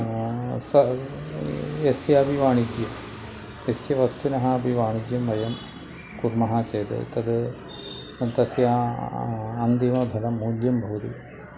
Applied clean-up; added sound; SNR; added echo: none; none; none; none.